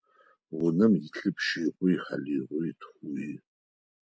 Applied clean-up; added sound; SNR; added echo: none; none; none; none.